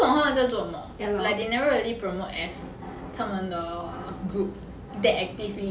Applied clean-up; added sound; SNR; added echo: none; none; none; none.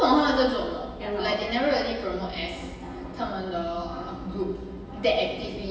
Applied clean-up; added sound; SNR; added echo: none; none; none; reverberation time 1.2 s.